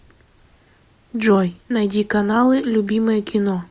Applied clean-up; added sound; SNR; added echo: none; none; none; none.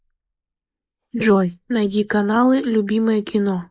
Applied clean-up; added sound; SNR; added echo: neural mask model Resemble Enhance denoiser.